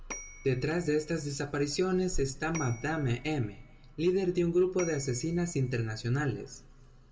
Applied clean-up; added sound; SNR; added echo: none; Bell / Telephone; 19 dB; reverberation time 1.1 s.